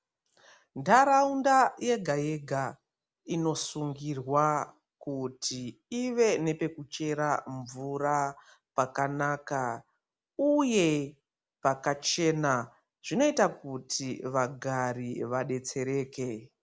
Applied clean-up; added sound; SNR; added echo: none; none; none; none.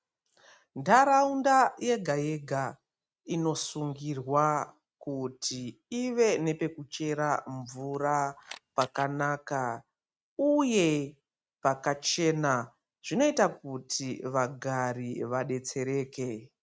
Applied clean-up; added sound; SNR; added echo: neural mask model RNNoise.